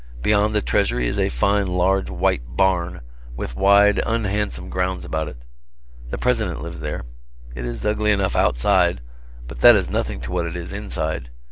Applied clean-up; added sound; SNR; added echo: none; none; none; none.